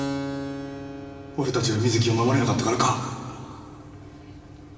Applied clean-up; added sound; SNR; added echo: none; Keyboard (musical); 10 dB; reverberation time 2.4 s.